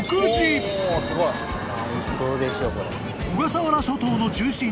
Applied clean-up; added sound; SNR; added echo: none; Subway, metro, underground; 8 dB; none.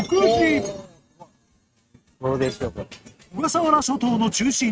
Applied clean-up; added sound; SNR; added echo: neural mask model RNNoise.